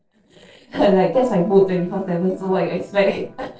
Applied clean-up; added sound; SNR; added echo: neural separator model SepFormer DNS4.